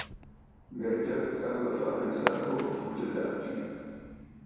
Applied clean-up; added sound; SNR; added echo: none; Fireworks; 9 dB; reverberation time 2.2 s.